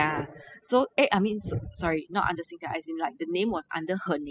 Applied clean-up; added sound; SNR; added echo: classical method spectral subtraction.